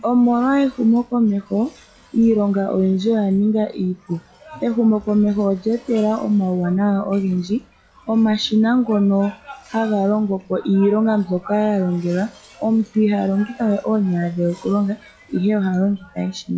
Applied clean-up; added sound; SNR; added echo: classical method log-MMSE.